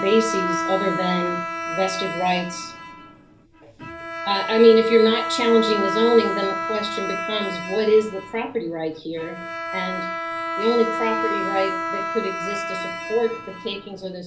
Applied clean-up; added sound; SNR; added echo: none; Bowed string instrument; 5 dB; reverberation time 0.3 s.